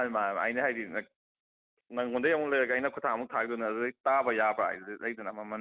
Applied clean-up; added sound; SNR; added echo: none; none; none; none.